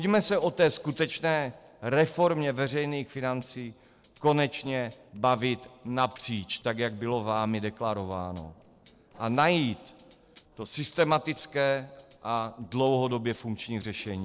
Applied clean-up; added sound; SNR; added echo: neural separator model SepFormer DNS4.